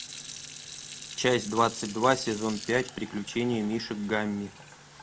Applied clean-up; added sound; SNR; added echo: none; Fill (with liquid) / Sink (filling or washing); 14 dB; none.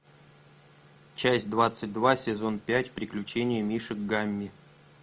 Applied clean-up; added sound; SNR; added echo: none; none; none; none.